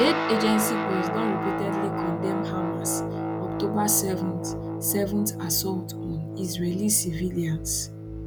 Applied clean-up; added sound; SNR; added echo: none; Guitar; 2 dB; none.